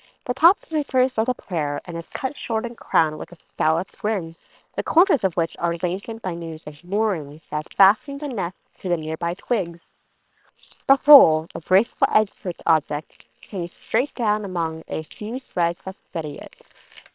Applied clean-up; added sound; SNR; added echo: neural separator model SepFormer WHAM!.